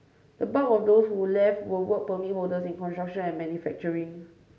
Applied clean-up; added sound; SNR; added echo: none; none; none; none.